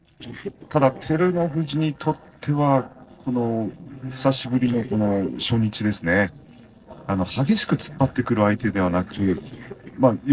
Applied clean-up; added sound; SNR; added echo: neural separator model SepFormer DNS4.